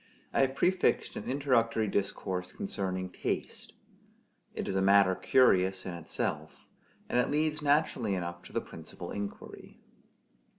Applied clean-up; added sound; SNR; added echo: none; none; none; none.